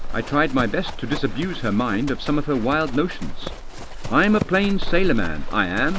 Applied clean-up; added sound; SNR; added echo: none; Livestock, farm animals, working animals; 3 dB; none.